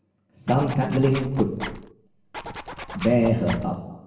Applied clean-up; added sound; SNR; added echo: none; Zipper (clothing); 11 dB; reverberation time 0.9 s.